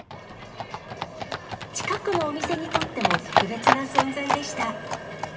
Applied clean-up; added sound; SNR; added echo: none; Livestock, farm animals, working animals; -3 dB; reverberation time 2.5 s.